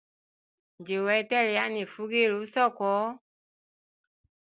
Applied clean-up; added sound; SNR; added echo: none; none; none; none.